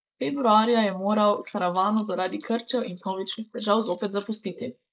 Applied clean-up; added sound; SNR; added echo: neural mask model Resemble Enhance denoiser.